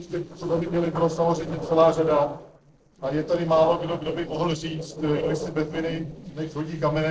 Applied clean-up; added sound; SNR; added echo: neural separator model SepFormer DNS4.